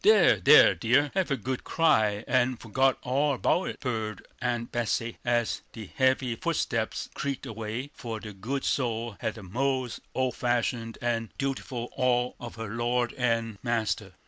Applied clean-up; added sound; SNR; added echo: none; none; none; none.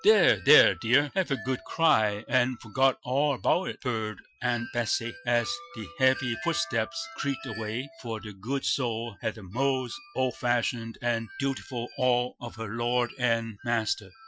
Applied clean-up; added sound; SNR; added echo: classical method Wiener filter.